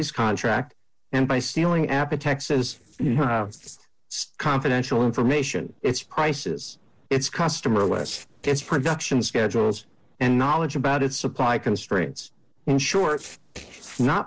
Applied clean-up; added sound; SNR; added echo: neural separator model SepFormer DNS4.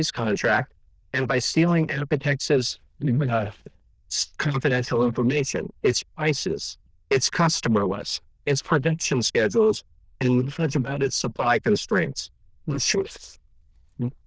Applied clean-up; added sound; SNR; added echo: neural diffusion model UNIVERSE++.